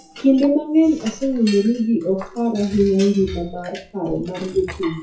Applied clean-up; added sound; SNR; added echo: classical method WPE with log-MMSE.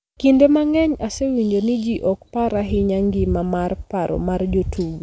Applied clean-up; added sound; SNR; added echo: none; none; none; none.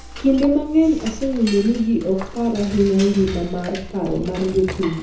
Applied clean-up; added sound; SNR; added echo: none; Cutlery, silverware / Dishes, pots, and pans; 14 dB; reverberation time 0.6 s.